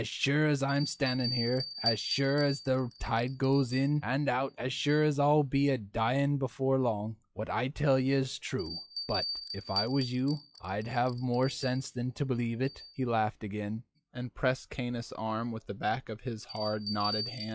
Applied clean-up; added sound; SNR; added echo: classical method log-MMSE.